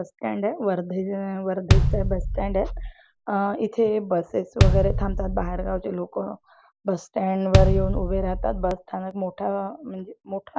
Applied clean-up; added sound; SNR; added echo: none; Bass drum; -3 dB; none.